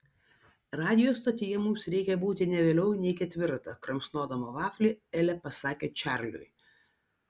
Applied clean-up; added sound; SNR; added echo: none; none; none; none.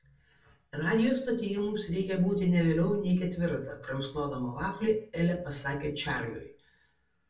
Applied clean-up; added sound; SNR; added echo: none; none; none; reverberation time 0.3 s.